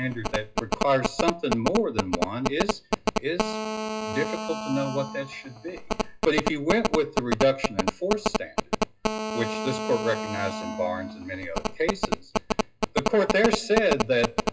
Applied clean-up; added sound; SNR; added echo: classical method WPE with log-MMSE.